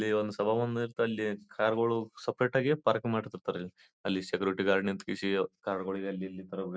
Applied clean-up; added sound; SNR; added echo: none; none; none; none.